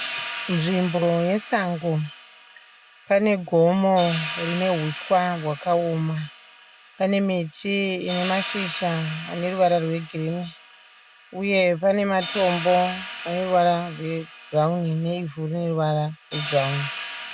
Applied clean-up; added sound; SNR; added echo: none; Hi-hat; 10 dB; none.